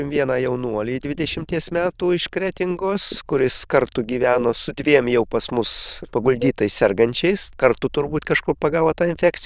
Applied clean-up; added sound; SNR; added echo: neural diffusion model UNIVERSE++.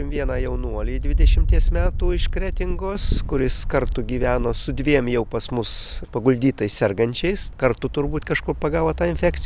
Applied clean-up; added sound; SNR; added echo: none; none; none; none.